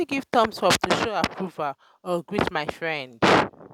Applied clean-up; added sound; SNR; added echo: none; none; none; none.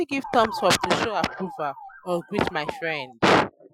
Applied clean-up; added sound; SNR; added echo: classical method Wiener filter.